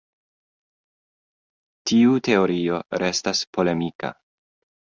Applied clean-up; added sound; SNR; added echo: none; none; none; none.